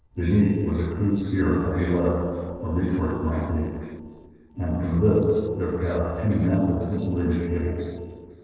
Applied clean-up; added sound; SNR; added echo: neural separator model SepFormer DNS4.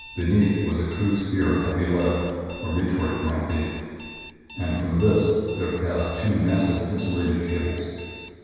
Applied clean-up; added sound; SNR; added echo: none; Alarm; 19 dB; reverberation time 1.9 s.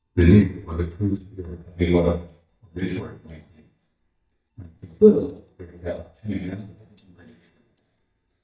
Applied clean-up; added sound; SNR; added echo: neural mask model DeepFilterNet 3.